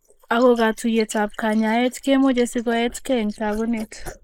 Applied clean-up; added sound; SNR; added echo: neural mask model Resemble Enhance denoiser.